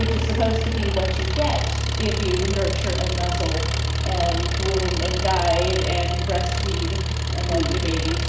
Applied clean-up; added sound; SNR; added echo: none; Engine; -3 dB; reverberation time 0.7 s.